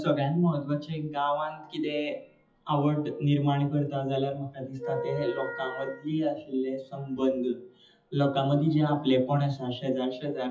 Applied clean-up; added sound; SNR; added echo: classical method WPE with log-MMSE.